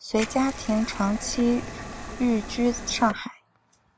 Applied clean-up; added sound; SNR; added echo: none; Liquid; 10 dB; none.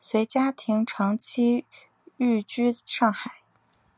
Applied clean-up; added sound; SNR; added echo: none; none; none; none.